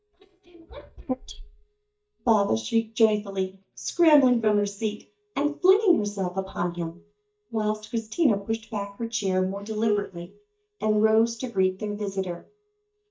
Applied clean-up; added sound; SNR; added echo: neural mask model DeepFilterNet 3.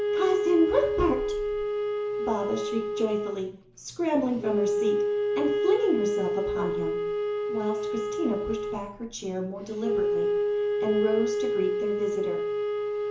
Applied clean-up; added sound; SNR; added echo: none; Wind instrument, woodwind instrument; -2 dB; reverberation time 0.7 s.